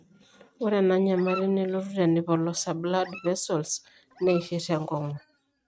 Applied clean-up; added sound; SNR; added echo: neural mask model RNNoise.